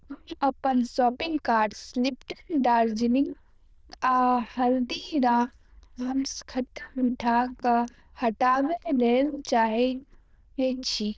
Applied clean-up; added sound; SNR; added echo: neural diffusion model UNIVERSE++.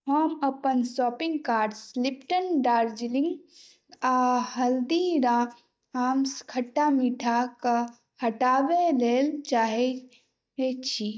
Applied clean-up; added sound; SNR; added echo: neural mask model DeepFilterNet 3.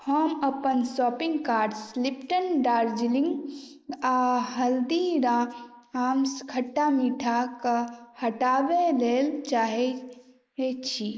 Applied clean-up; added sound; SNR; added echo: neural mask model Resemble Enhance denoiser.